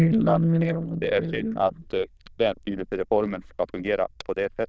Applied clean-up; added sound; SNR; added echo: neural diffusion model UNIVERSE++.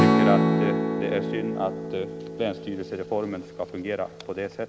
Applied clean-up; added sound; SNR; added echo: none; Strum; -4 dB; none.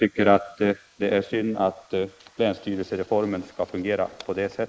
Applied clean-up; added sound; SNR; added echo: neural mask model Resemble Enhance denoiser.